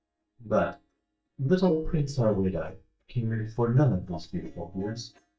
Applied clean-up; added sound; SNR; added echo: neural mask model DeepFilterNet 3.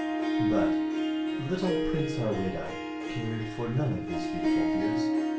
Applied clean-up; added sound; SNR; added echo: none; Harp; -4 dB; reverberation time 0.3 s.